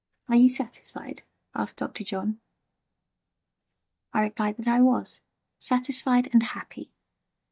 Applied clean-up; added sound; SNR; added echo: neural mask model DeepFilterNet 3.